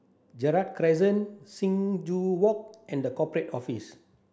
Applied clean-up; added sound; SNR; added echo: none; none; none; none.